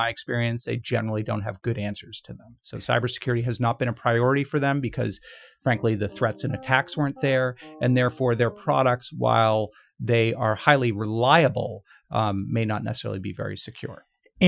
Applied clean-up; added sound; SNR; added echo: classical method Wiener filter.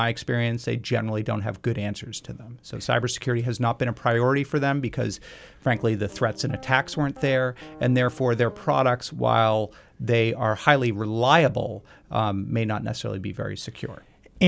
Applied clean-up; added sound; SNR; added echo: none; Piano; 20 dB; none.